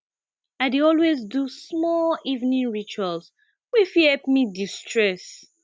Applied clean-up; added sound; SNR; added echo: none; none; none; none.